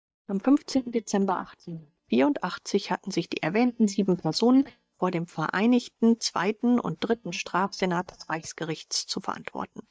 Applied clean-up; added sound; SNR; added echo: neural mask model DeepFilterNet 3.